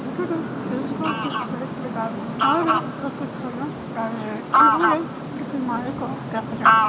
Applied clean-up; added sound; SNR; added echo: none; Fowl; -5 dB; none.